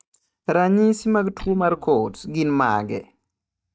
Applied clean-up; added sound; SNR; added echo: neural mask model DeepFilterNet 3.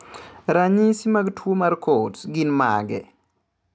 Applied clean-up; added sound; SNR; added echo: none; none; none; none.